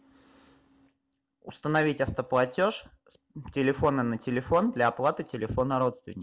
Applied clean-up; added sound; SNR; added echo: none; none; none; none.